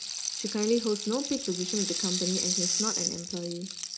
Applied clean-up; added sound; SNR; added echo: none; Rattle (instrument); 1 dB; reverberation time 0.3 s.